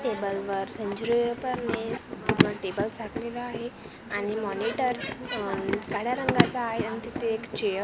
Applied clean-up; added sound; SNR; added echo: none; Run; 2 dB; none.